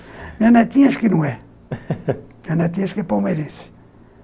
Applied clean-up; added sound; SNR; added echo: none; none; none; none.